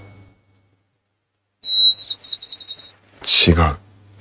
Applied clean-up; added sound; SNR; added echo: neural mask model RNNoise.